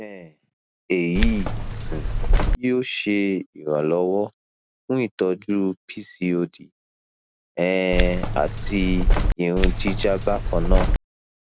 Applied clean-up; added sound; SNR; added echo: none; Keys jangling; -5 dB; none.